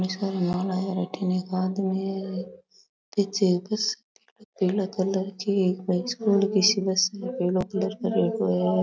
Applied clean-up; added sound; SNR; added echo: none; none; none; none.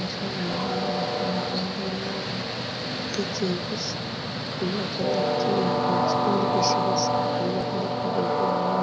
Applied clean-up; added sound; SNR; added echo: none; Train; -5 dB; none.